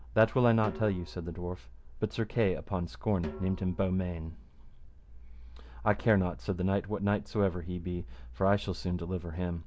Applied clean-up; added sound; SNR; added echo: none; Snare drum; 18 dB; none.